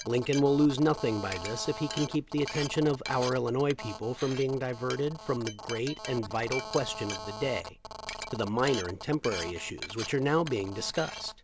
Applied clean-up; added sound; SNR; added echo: none; Telephone + Glass; 11 dB; none.